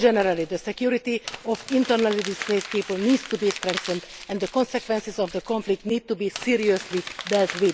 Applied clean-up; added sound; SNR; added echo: none; Crumpling, crinkling; 13 dB; none.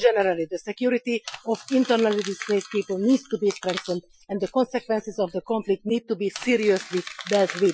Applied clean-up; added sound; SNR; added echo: classical method Wiener filter.